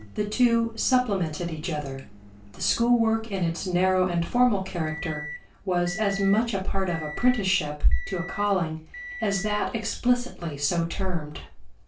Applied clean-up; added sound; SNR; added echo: none; Microwave oven; 17 dB; reverberation time 0.2 s.